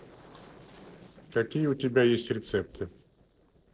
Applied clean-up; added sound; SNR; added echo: neural separator model SepFormer DNS4.